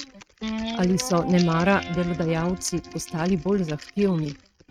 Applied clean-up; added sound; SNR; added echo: neural mask model RNNoise.